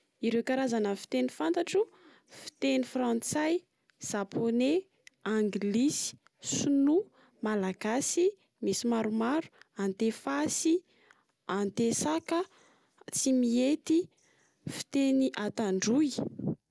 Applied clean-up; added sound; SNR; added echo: none; none; none; none.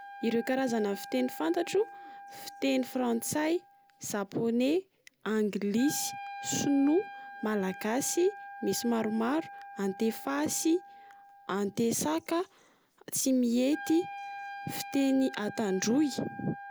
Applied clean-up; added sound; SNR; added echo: none; Wind instrument, woodwind instrument; 15 dB; none.